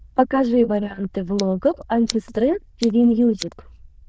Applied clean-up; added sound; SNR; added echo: neural diffusion model UNIVERSE++.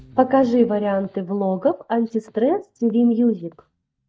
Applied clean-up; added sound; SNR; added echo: neural mask model DeepFilterNet 3.